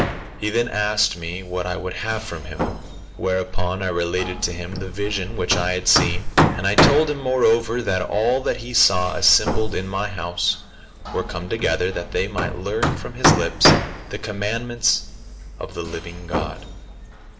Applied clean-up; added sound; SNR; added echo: none; Hammer; 3 dB; reverberation time 1.3 s.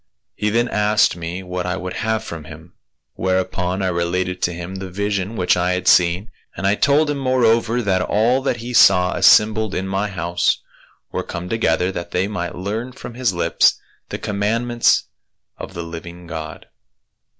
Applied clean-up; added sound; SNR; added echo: none; none; none; none.